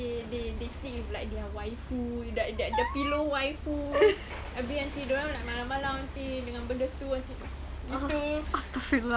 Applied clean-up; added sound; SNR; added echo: none; Waves, surf; 16 dB; none.